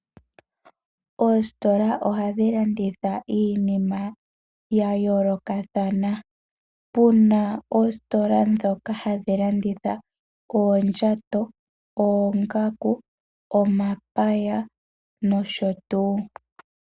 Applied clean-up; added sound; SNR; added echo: none; none; none; none.